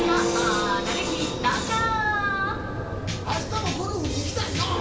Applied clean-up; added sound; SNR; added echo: none; Church bell; 2 dB; reverberation time 0.4 s.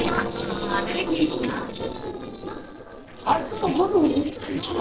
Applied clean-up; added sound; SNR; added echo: neural separator model SepFormer DNS4.